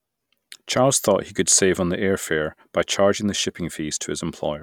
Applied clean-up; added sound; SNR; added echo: none; none; none; none.